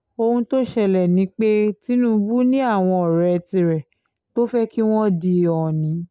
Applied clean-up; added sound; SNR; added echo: none; none; none; none.